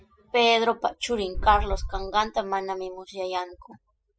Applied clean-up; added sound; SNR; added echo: classical method spectral subtraction.